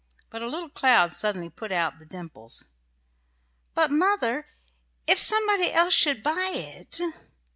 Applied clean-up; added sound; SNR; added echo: none; none; none; none.